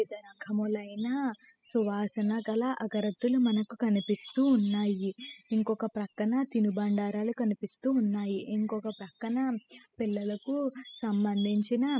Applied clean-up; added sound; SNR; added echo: classical method spectral subtraction.